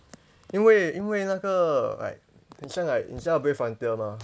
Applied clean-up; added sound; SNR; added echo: none; none; none; none.